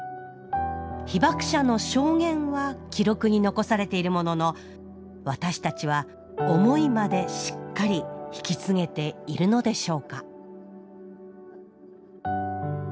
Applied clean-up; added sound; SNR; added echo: none; none; none; none.